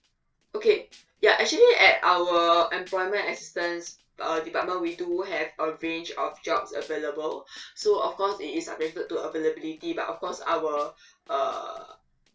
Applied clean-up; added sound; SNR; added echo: neural separator model SepFormer DNS4.